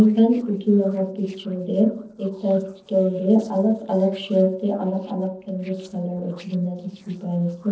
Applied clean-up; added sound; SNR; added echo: neural separator model SepFormer DNS4.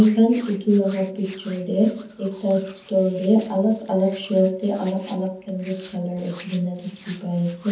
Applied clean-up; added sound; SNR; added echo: none; Hands; 18 dB; reverberation time 0.7 s.